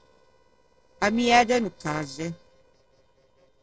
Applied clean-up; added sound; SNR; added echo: neural separator model SepFormer DNS4.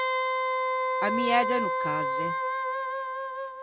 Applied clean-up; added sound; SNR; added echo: none; Wind instrument, woodwind instrument; -5 dB; none.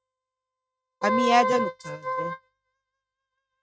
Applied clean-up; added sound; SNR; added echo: neural mask model RNNoise.